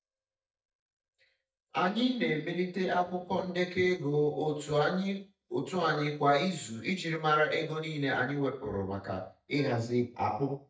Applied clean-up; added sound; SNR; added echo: neural mask model DeepFilterNet 3.